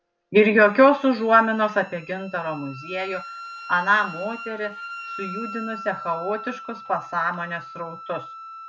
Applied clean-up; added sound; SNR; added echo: none; Wind instrument, woodwind instrument; 15 dB; none.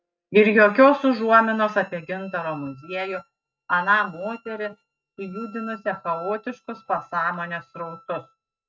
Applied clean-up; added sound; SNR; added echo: neural mask model RNNoise.